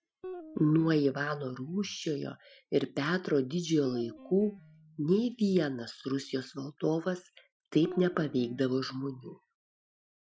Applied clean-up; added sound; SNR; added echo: classical method Wiener filter.